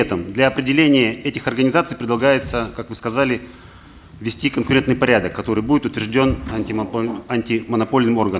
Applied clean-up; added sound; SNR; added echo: none; none; none; none.